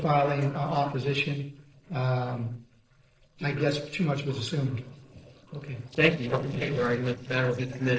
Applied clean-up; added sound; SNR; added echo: neural separator model SepFormer DNS4.